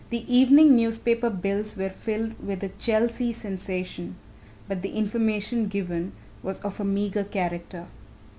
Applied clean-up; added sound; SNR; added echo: none; none; none; none.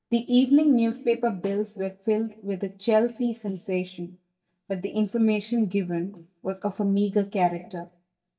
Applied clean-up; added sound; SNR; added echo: neural mask model DeepFilterNet 3.